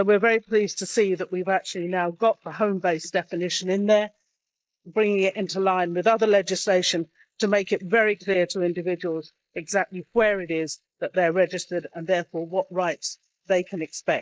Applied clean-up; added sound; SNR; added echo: neural mask model Resemble Enhance denoiser.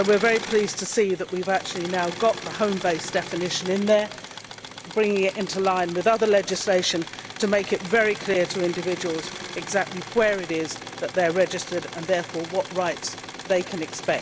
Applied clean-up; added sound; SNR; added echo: none; Engine / Mechanisms; 12 dB; none.